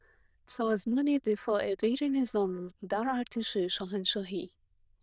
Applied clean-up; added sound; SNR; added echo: neural diffusion model UNIVERSE++.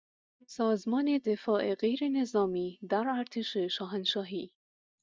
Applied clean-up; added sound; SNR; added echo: neural mask model DeepFilterNet 3.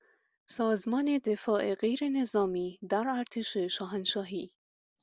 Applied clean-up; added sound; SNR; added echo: none; none; none; none.